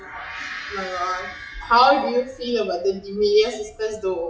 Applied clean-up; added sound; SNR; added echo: classical method WPE with log-MMSE.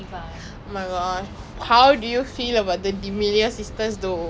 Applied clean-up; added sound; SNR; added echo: none; none; none; none.